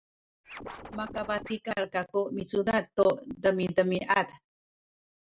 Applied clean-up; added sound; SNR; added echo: none; Scratching (performance technique); 13 dB; none.